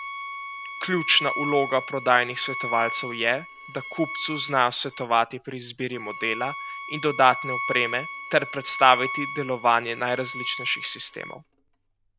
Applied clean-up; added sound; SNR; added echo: none; Bowed string instrument; 8 dB; none.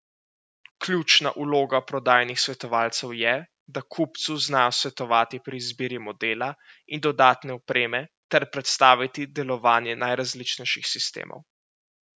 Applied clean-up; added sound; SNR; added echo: none; none; none; none.